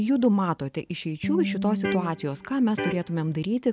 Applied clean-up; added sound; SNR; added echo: none; Electric guitar; 5 dB; none.